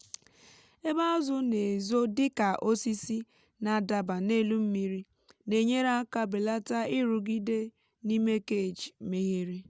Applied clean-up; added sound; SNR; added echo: none; none; none; none.